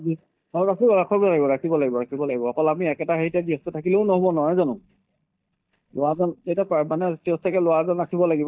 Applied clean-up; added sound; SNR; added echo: neural mask model DeepFilterNet 3.